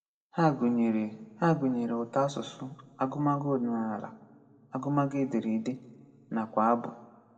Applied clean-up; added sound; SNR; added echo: none; none; none; reverberation time 1.0 s.